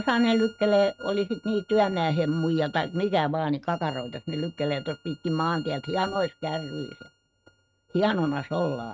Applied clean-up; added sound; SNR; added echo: neural mask model RNNoise.